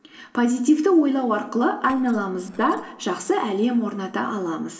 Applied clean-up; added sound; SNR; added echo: neural separator model SepFormer DNS4.